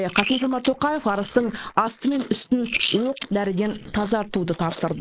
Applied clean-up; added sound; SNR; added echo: neural mask model Resemble Enhance denoiser.